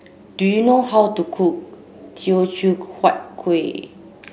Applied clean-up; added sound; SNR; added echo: none; none; none; none.